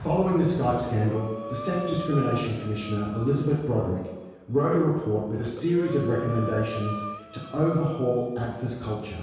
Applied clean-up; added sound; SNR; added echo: none; Breathing; 13 dB; reverberation time 1.2 s.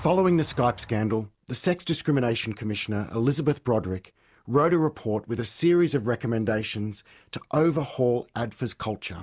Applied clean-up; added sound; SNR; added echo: none; none; none; none.